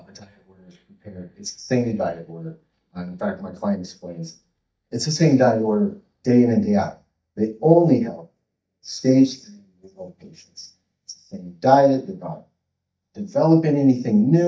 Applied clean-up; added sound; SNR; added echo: neural mask model DeepFilterNet 3.